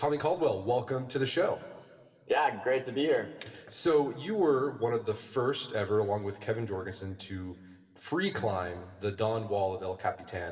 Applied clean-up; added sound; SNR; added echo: none; none; none; reverberation time 2.1 s.